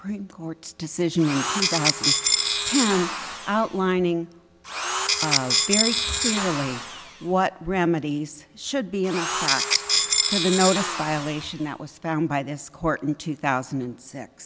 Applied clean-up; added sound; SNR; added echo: none; Tools; -1 dB; none.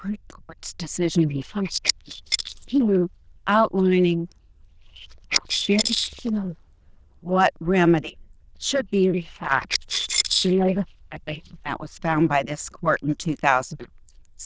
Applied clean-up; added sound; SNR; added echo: neural diffusion model UNIVERSE++.